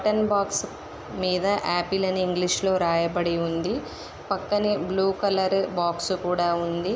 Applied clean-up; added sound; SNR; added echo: none; none; none; none.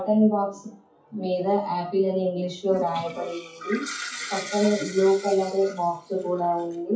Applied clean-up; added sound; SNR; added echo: classical method WPE with log-MMSE.